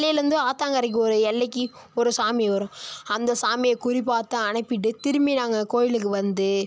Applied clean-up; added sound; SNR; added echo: none; none; none; none.